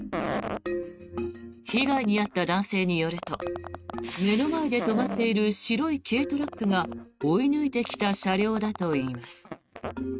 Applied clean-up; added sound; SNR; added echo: neural mask model RNNoise.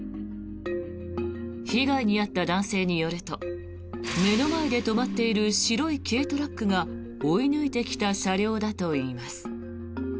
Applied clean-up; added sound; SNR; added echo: none; none; none; none.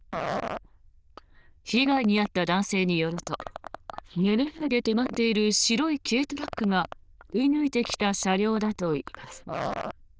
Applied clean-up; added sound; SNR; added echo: neural diffusion model UNIVERSE++.